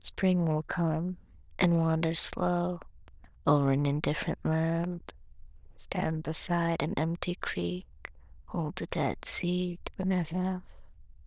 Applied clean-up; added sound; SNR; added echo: neural diffusion model UNIVERSE++.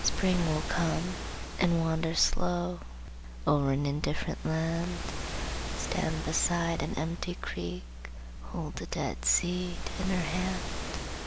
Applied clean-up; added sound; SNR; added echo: none; Waves, surf; 8 dB; none.